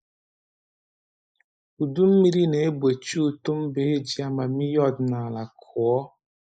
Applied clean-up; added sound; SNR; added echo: neural mask model Resemble Enhance denoiser.